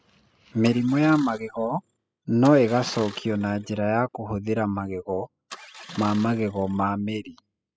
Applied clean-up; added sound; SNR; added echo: classical method spectral subtraction.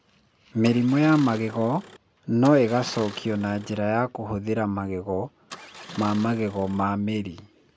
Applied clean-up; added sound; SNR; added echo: none; Engine starting; 18 dB; none.